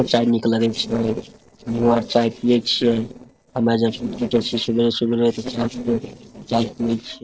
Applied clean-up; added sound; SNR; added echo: neural separator model SepFormer DNS4.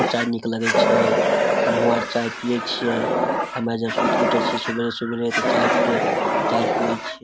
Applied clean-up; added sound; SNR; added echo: none; Fire; -4 dB; none.